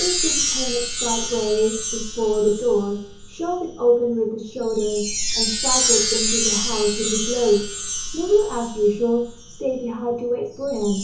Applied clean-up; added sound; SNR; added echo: none; Chime; 3 dB; reverberation time 0.8 s.